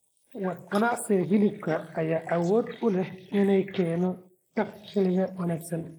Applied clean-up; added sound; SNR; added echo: neural mask model Resemble Enhance denoiser.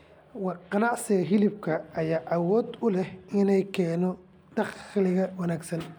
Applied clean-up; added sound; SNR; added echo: none; none; none; none.